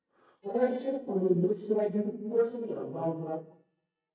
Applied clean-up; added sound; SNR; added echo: neural mask model DeepFilterNet 3.